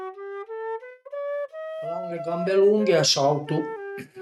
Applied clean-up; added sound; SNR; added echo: neural mask model RNNoise.